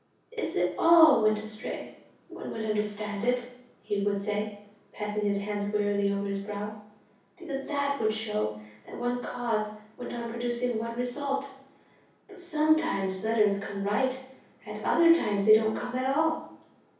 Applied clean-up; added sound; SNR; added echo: none; none; none; reverberation time 0.6 s.